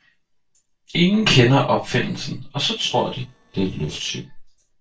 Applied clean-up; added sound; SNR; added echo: neural separator model SepFormer DNS4.